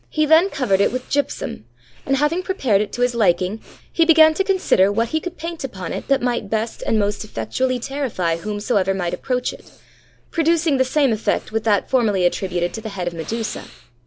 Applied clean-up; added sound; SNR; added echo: none; Breathing; 17 dB; none.